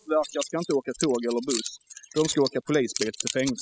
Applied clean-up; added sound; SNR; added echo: classical method spectral subtraction.